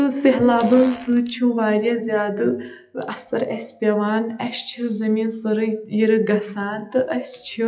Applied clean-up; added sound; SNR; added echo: classical method WPE with log-MMSE.